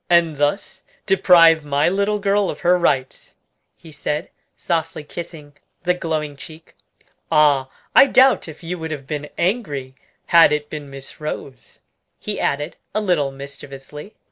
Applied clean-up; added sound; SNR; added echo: none; none; none; none.